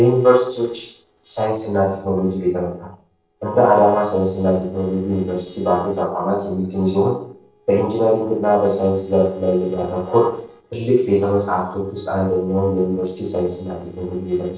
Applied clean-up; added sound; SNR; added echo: neural separator model SepFormer DNS4.